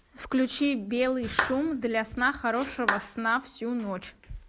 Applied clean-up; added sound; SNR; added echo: none; Clapping; 6 dB; none.